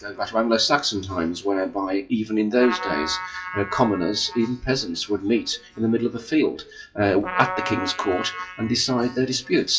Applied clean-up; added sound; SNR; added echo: classical method WPE with log-MMSE.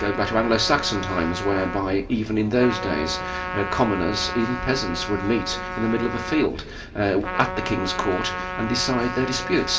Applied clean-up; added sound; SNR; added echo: none; Trumpet; 7 dB; reverberation time 2.6 s.